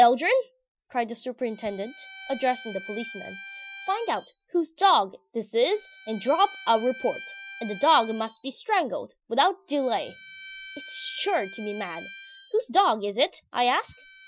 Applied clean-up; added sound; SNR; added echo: classical method Wiener filter.